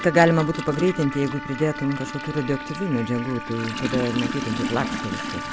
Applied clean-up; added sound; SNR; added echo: none; Toilet flush + Wind instrument, woodwind instrument; 7 dB; none.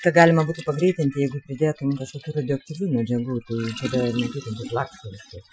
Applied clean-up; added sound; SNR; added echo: classical method Wiener filter.